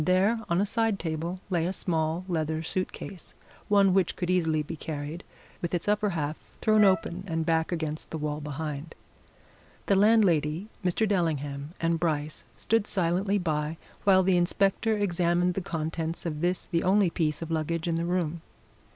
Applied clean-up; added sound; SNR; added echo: none; Wind instrument, woodwind instrument; 12 dB; none.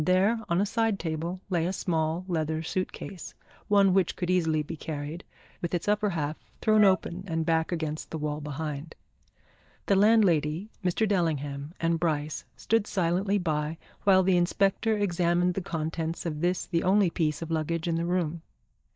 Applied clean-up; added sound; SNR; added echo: neural mask model DeepFilterNet 3.